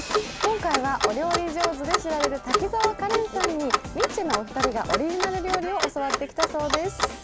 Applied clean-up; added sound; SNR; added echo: none; Clock; 1 dB; none.